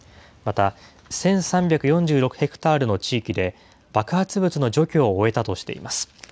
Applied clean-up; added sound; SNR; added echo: none; none; none; none.